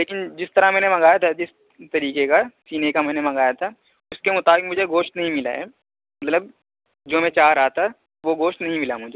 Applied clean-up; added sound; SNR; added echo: none; none; none; none.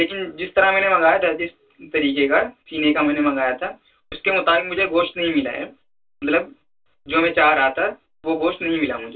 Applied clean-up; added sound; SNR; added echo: none; none; none; reverberation time 0.2 s.